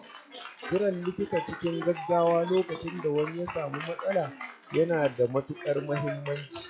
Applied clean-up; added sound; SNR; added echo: classical method log-MMSE.